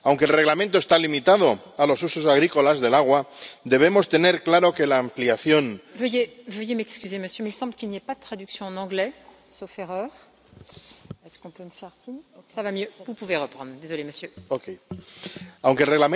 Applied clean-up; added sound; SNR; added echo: none; none; none; none.